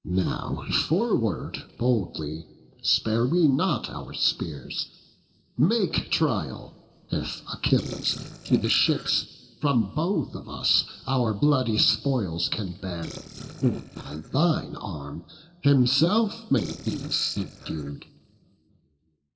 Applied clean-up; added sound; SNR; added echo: neural separator model SepFormer DNS4.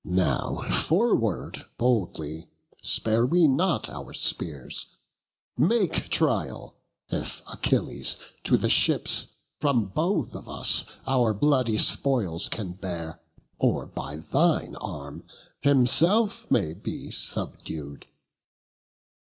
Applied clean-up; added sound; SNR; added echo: none; none; none; none.